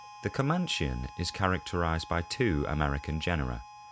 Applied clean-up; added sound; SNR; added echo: none; Harmonica; 17 dB; none.